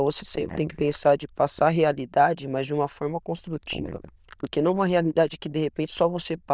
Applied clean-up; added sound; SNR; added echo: neural diffusion model UNIVERSE++.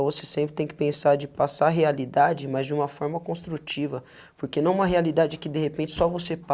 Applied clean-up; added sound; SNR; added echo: none; none; none; none.